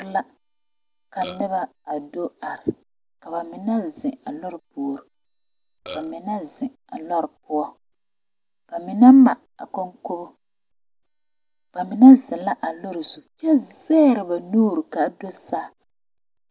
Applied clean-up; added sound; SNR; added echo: none; Burping, eructation; 14 dB; none.